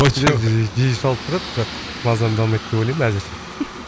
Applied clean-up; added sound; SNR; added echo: none; Aircraft; 13 dB; none.